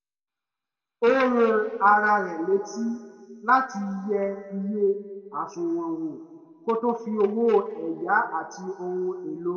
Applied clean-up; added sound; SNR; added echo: none; none; none; reverberation time 1.6 s.